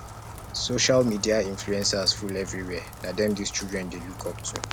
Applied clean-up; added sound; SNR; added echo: none; Rain; 12 dB; none.